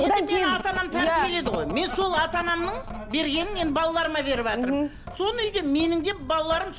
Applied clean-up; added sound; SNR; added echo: none; Drip / Sink (filling or washing) + Telephone; 13 dB; none.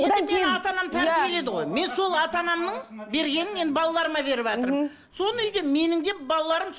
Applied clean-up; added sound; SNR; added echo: none; none; none; none.